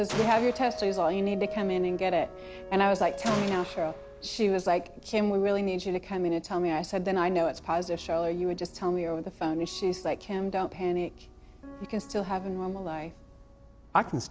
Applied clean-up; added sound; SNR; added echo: none; Gunshot, gunfire; 13 dB; none.